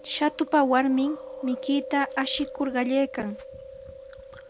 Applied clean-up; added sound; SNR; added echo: none; Chewing, mastication; 14 dB; none.